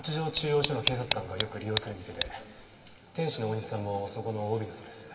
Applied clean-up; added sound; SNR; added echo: none; Tick; -1 dB; reverberation time 1.9 s.